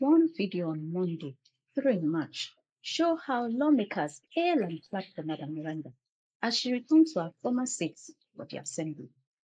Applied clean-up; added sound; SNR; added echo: neural mask model Resemble Enhance denoiser.